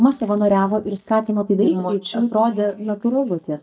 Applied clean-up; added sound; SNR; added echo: neural mask model DeepFilterNet 3.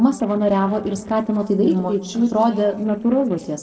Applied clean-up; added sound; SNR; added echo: neural separator model SepFormer DNS4.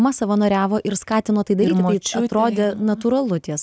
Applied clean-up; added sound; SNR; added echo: none; none; none; none.